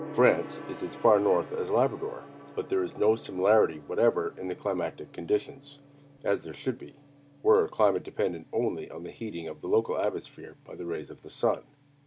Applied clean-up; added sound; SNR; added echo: none; Gong; 19 dB; none.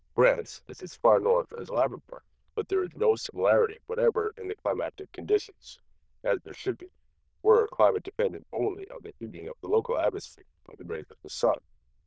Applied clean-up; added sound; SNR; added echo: neural diffusion model UNIVERSE++.